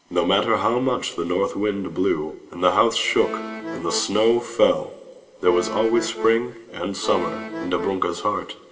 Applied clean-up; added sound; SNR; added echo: none; Accordion; 9 dB; reverberation time 1.4 s.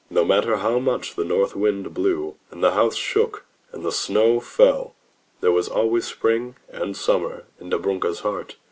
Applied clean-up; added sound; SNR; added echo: none; none; none; none.